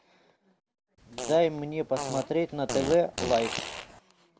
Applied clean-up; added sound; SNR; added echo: none; Fart; 7 dB; none.